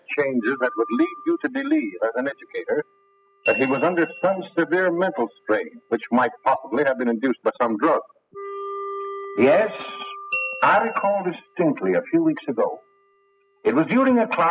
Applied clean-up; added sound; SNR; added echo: classical method spectral subtraction.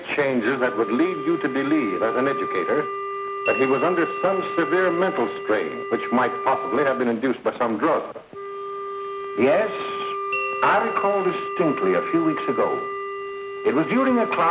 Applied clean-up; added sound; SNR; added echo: none; Wind instrument, woodwind instrument + Bell; 6 dB; none.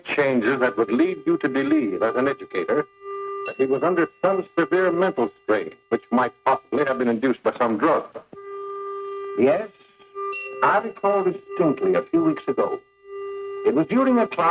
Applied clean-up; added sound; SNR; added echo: neural mask model RNNoise.